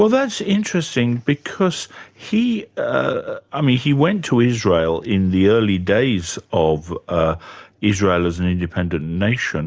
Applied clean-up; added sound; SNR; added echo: none; none; none; none.